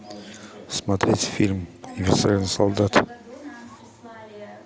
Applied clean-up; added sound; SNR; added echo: none; none; none; none.